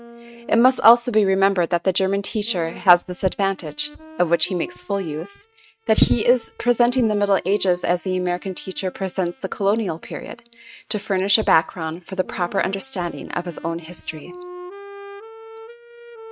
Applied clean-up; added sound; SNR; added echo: neural mask model RNNoise.